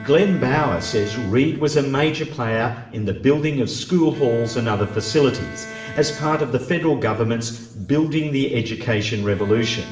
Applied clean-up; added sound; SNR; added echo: none; Bowed string instrument; 19 dB; reverberation time 1.4 s.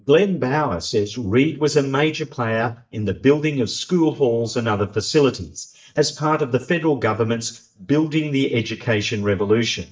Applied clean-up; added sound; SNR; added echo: neural mask model DeepFilterNet 3.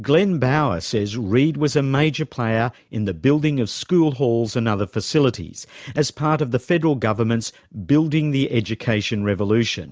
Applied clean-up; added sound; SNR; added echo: none; none; none; none.